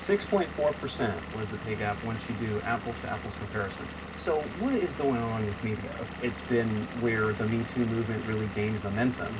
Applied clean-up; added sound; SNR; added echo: none; Engine / Vehicle; 9 dB; reverberation time 0.4 s.